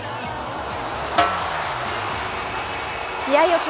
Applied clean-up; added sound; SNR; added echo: none; Snare drum; 5 dB; none.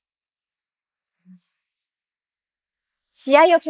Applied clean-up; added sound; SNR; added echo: neural mask model Resemble Enhance denoiser.